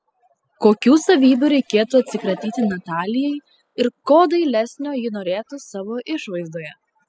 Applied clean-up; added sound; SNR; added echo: classical method spectral subtraction.